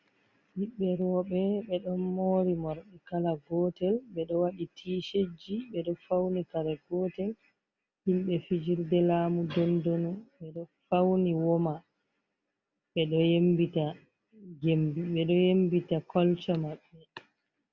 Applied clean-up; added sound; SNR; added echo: none; none; none; none.